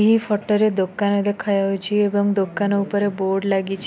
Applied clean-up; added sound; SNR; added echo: none; none; none; none.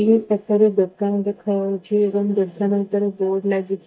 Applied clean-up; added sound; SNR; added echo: neural mask model DeepFilterNet 3.